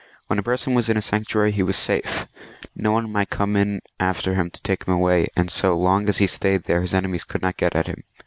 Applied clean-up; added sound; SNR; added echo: none; none; none; none.